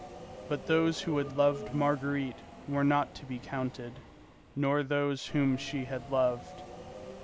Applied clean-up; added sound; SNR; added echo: none; Subway, metro, underground + Telephone; 13 dB; none.